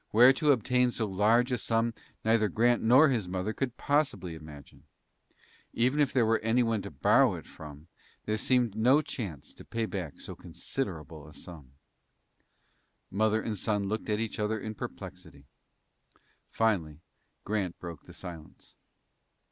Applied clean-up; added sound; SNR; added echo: none; none; none; none.